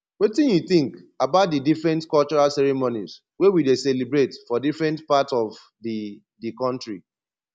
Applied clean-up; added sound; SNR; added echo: none; none; none; none.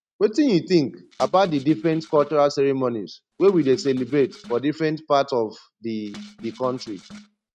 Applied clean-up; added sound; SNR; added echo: neural mask model RNNoise.